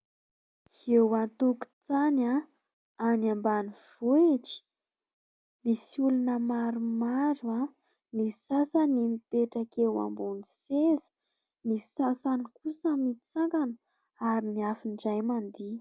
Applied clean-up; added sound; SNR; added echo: none; none; none; none.